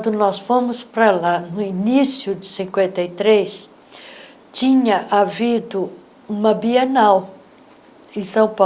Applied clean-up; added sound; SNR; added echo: none; none; none; none.